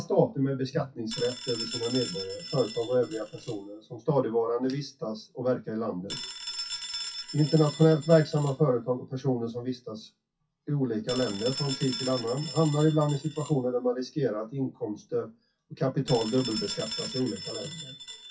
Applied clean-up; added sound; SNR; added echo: classical method WPE with log-MMSE.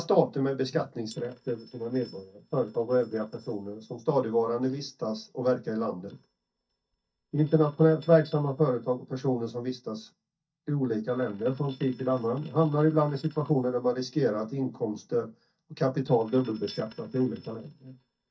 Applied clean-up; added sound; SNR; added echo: neural mask model DeepFilterNet 3.